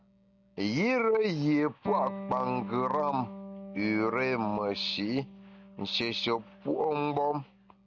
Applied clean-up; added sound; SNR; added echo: none; Electric guitar; 14 dB; none.